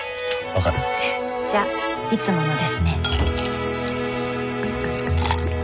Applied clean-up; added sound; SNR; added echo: none; none; none; none.